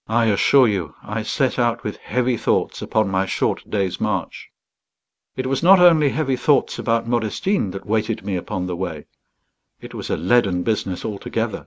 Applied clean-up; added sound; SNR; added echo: none; none; none; none.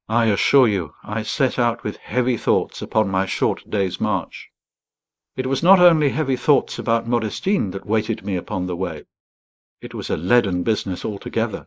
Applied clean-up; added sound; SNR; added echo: neural mask model Resemble Enhance denoiser.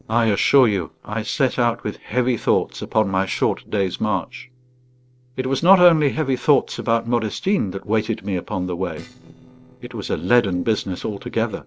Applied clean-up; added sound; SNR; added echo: neural separator model SepFormer DNS4.